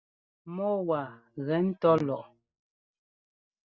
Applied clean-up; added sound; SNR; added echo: neural mask model DeepFilterNet 3.